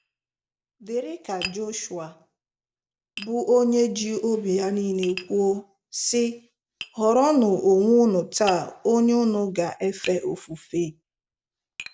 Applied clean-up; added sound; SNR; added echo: none; Tap; 20 dB; none.